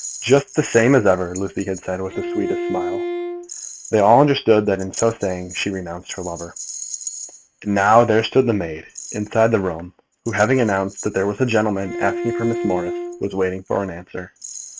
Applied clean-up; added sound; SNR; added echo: neural mask model RNNoise.